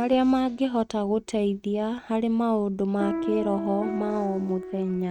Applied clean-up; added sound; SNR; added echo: neural mask model RNNoise.